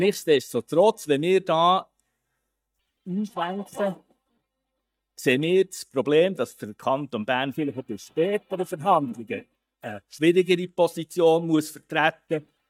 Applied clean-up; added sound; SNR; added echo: neural mask model DeepFilterNet 3.